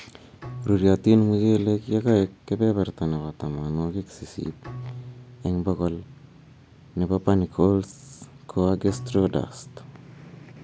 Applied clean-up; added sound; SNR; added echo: none; Bowed string instrument; 19 dB; none.